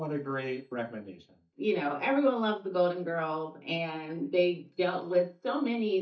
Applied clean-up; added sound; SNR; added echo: neural mask model DeepFilterNet 3.